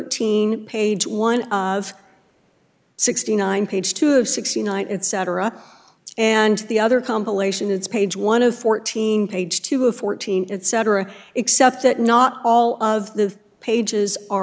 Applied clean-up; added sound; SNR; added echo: none; none; none; none.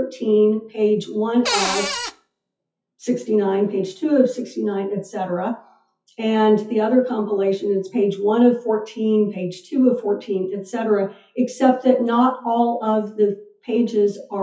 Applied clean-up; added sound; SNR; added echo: classical method WPE with log-MMSE.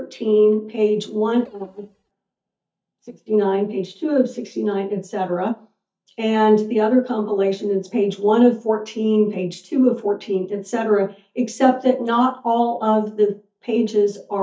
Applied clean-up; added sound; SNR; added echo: neural mask model DeepFilterNet 3.